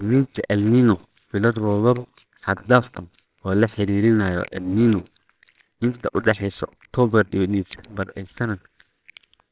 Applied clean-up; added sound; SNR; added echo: neural separator model SepFormer WHAMR!.